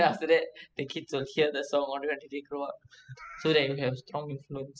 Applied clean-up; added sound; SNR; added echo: classical method spectral subtraction.